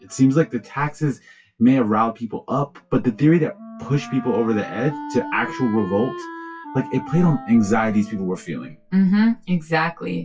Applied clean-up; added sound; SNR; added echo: classical method WPE with log-MMSE.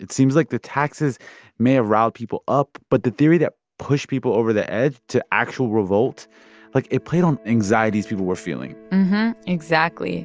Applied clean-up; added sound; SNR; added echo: none; none; none; none.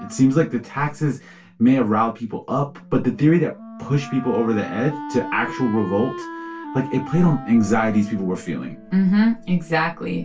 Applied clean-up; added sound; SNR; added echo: none; Wind instrument, woodwind instrument; 15 dB; reverberation time 0.2 s.